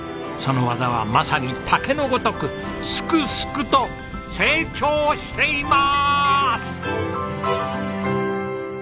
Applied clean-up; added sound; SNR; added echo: none; Thunder / Rain; 17 dB; none.